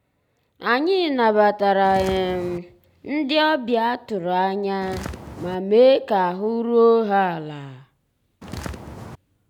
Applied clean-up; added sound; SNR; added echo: none; Walk, footsteps; 13 dB; none.